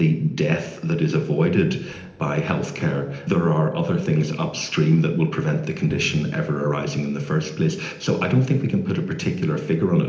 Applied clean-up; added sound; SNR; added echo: neural separator model SepFormer DNS4.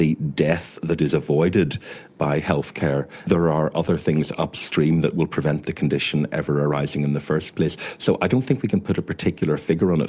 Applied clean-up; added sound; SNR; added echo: none; none; none; none.